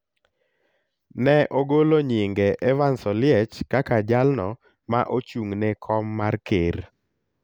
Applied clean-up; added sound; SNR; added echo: none; none; none; none.